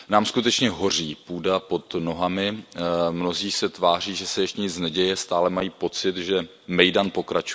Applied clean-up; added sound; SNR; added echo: none; none; none; none.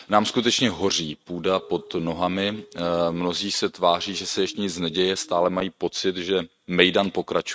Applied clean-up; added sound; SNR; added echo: neural mask model RNNoise.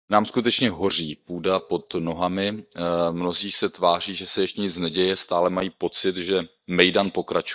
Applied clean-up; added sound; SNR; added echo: neural mask model DeepFilterNet 3.